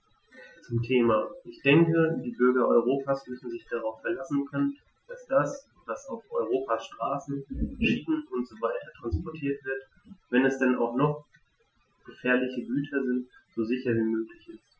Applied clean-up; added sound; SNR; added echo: classical method Wiener filter.